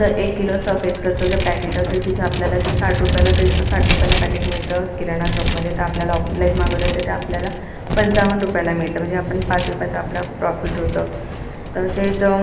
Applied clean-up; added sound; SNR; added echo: none; Vehicle; 0 dB; none.